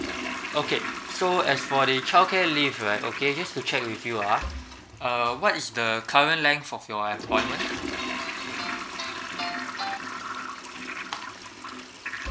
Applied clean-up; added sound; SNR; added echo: none; Toilet flush; 8 dB; none.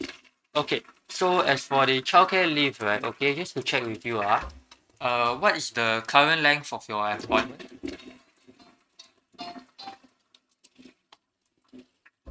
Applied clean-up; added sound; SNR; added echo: neural mask model RNNoise.